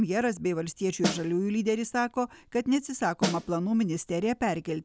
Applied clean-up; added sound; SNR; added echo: none; Snare drum; 4 dB; none.